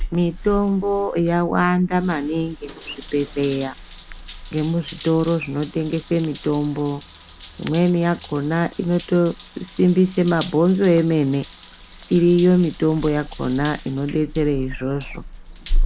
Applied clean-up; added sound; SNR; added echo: none; Drip / Trickle, dribble / Bathtub (filling or washing) / Water tap, faucet; 10 dB; none.